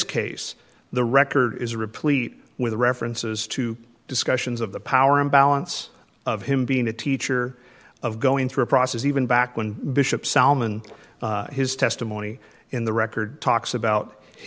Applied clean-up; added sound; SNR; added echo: none; none; none; none.